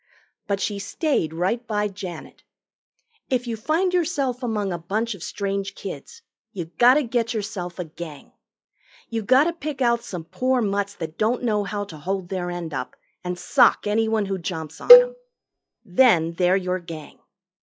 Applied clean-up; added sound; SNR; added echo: classical method log-MMSE.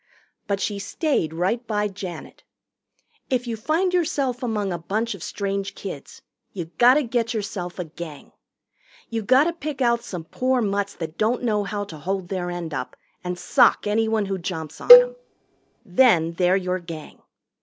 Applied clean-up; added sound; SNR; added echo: none; Cowbell; -5 dB; none.